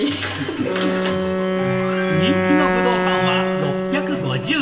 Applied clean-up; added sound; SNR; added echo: none; Wind instrument, woodwind instrument; -2 dB; reverberation time 2.8 s.